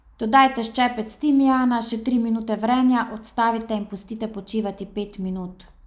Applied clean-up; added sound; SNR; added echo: none; none; none; none.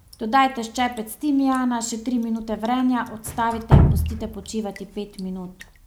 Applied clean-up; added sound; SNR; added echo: none; Drip; 1 dB; none.